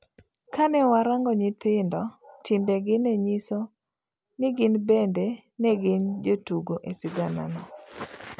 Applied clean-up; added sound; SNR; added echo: none; none; none; none.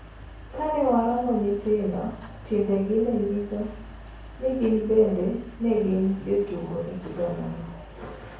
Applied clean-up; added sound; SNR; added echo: none; Mechanical fan; 17 dB; reverberation time 0.6 s.